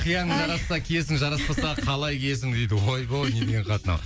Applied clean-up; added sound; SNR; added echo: none; none; none; none.